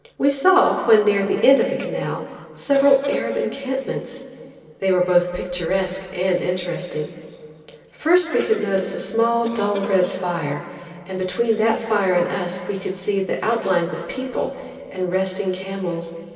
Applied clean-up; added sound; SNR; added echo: neural separator model SepFormer DNS4.